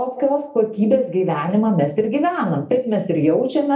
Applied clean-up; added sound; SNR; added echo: none; none; none; reverberation time 0.3 s.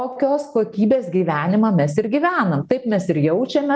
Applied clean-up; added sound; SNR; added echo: none; none; none; none.